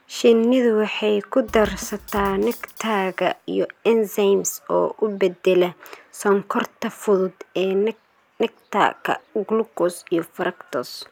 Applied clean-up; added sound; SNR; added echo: none; Bass drum / Snare drum; 18 dB; none.